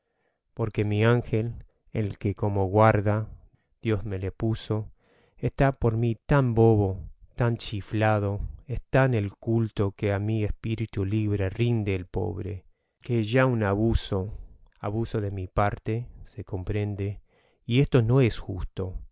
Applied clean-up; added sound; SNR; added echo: none; none; none; none.